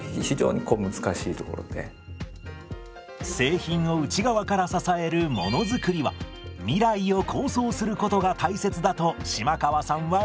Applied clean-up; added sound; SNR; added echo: none; none; none; none.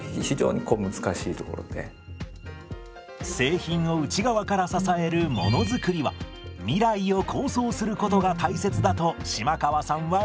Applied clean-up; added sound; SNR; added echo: none; Bass guitar; 4 dB; none.